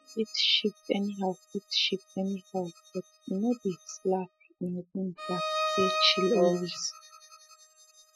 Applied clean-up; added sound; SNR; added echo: classical method spectral subtraction.